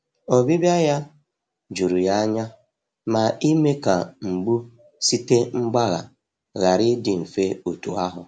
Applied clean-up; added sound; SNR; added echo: none; none; none; none.